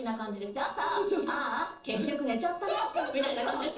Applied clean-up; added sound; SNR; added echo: neural separator model SepFormer DNS4.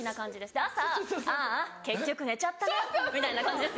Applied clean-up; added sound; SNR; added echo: none; none; none; none.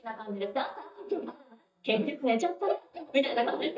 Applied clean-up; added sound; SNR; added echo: neural mask model DeepFilterNet 3.